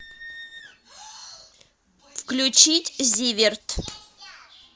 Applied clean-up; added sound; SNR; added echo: none; none; none; none.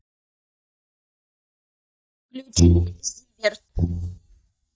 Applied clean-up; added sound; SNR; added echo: neural mask model DeepFilterNet 3.